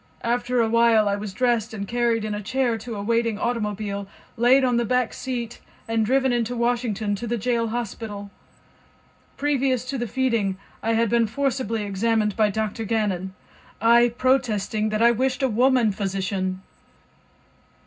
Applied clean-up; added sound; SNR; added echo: none; none; none; reverberation time 0.4 s.